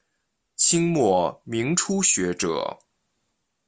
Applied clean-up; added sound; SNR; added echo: none; none; none; none.